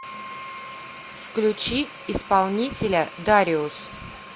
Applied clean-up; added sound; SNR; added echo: none; Wind instrument, woodwind instrument; 19 dB; none.